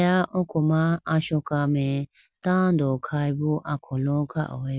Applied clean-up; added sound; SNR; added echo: none; none; none; none.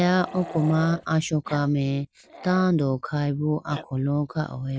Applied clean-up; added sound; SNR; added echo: none; Growling; 18 dB; none.